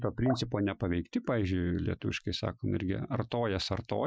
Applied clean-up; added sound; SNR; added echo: classical method Wiener filter.